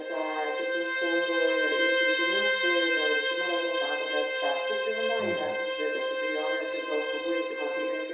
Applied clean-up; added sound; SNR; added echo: none; Bowed string instrument; -4 dB; reverberation time 0.7 s.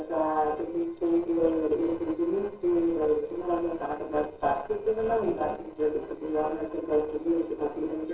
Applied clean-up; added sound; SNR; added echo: neural separator model SepFormer DNS4.